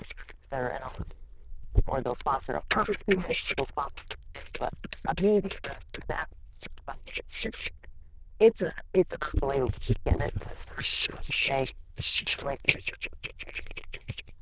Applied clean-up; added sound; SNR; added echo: neural diffusion model UNIVERSE++.